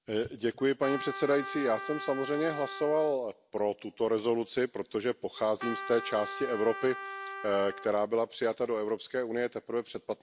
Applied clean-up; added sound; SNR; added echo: none; Trumpet; 10 dB; none.